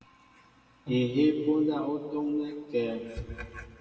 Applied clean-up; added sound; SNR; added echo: none; Bowed string instrument; 19 dB; reverberation time 2.0 s.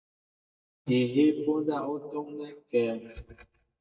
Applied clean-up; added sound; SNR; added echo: neural mask model DeepFilterNet 3.